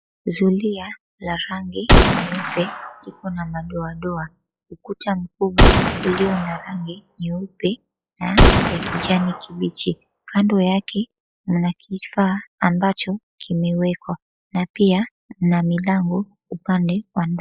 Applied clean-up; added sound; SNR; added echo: classical method log-MMSE.